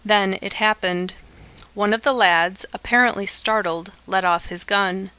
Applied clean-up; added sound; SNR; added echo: none; none; none; none.